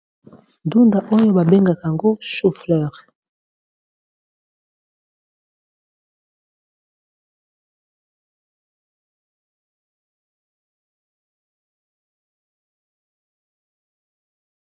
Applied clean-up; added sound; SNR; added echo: none; none; none; none.